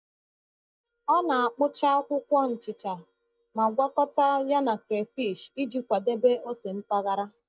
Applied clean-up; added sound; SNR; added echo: neural mask model DeepFilterNet 3.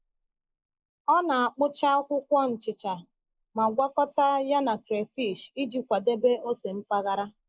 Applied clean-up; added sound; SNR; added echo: neural mask model Resemble Enhance denoiser.